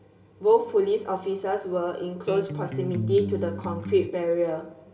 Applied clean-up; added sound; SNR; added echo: none; Electric guitar; 5 dB; reverberation time 2.0 s.